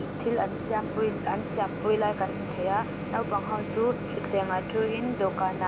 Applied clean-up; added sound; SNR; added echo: none; Microwave oven; 5 dB; none.